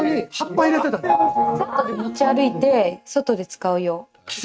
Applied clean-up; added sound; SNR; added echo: neural mask model RNNoise.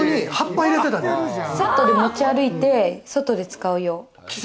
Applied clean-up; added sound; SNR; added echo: none; none; none; none.